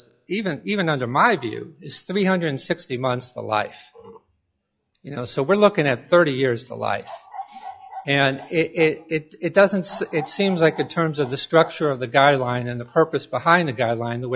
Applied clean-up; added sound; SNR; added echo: classical method log-MMSE.